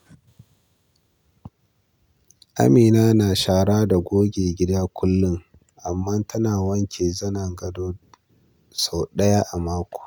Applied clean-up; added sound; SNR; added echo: none; none; none; none.